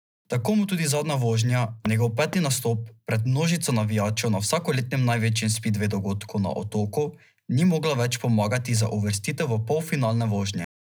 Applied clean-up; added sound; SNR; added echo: none; Walk, footsteps; 15 dB; none.